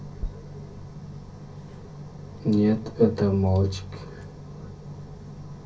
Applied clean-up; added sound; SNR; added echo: none; Chewing, mastication; 17 dB; reverberation time 0.3 s.